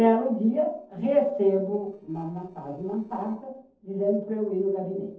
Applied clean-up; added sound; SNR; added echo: neural separator model SepFormer DNS4.